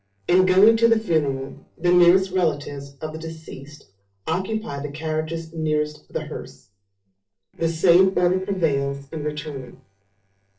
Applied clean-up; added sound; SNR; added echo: neural separator model SepFormer DNS4.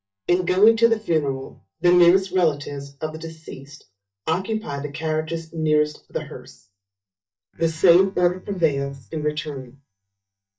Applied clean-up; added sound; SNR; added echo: neural mask model DeepFilterNet 3.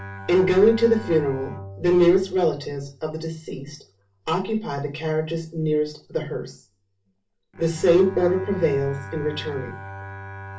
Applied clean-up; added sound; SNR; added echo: none; Bowed string instrument; 16 dB; reverberation time 0.3 s.